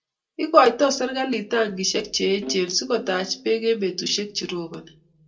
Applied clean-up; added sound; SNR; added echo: neural separator model SepFormer DNS4.